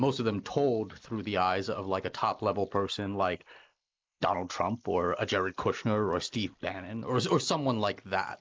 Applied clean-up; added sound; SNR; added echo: neural mask model Resemble Enhance denoiser.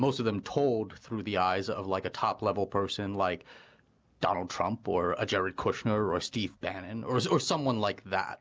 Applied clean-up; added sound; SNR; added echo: none; none; none; none.